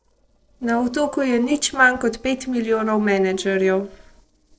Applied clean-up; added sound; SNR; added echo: neural separator model SepFormer DNS4.